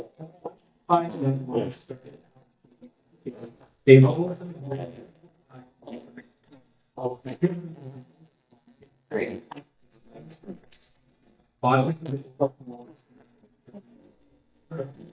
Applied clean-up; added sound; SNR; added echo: neural mask model DeepFilterNet 3.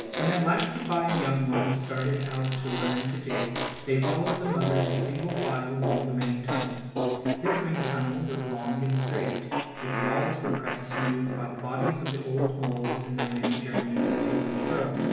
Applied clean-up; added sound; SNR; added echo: none; Fart; 3 dB; reverberation time 1.0 s.